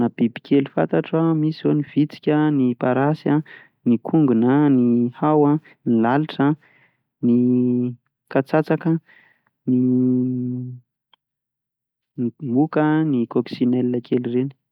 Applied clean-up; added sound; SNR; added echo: none; none; none; none.